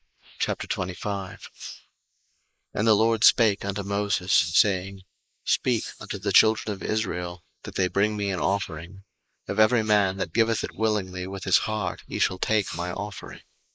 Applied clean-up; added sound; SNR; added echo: neural mask model Resemble Enhance denoiser.